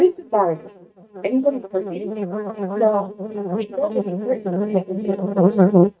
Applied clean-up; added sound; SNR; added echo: neural mask model DeepFilterNet 3.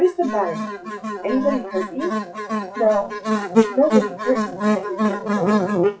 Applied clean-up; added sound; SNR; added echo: classical method WPE with log-MMSE.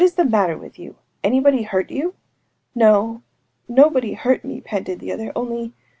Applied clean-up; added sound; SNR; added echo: none; none; none; none.